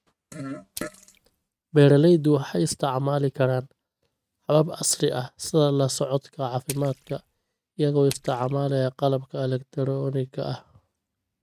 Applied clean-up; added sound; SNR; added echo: neural mask model RNNoise.